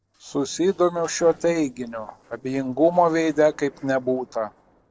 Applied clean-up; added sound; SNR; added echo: neural separator model SepFormer DNS4.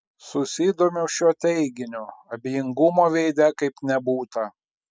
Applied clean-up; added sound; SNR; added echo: none; none; none; none.